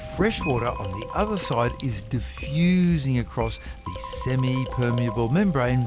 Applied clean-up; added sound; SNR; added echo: none; Thunder + Marimba, xylophone; 13 dB; none.